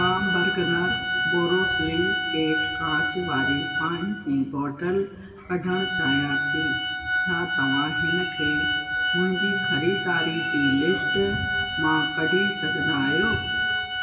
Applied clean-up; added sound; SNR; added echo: none; Organ; -1 dB; reverberation time 1.2 s.